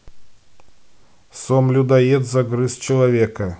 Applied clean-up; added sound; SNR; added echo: none; none; none; none.